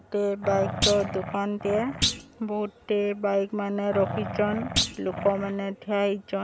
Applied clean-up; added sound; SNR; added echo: none; Thump, thud + Growling; 4 dB; none.